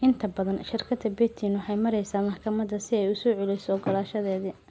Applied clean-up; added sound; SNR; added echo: none; none; none; none.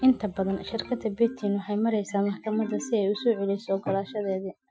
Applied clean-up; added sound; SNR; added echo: classical method Wiener filter.